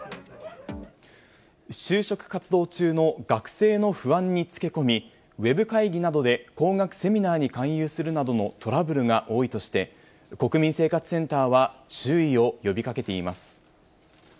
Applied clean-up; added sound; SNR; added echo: none; none; none; none.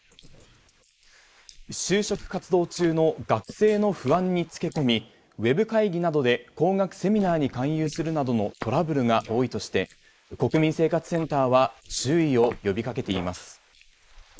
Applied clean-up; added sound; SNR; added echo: neural mask model Resemble Enhance denoiser.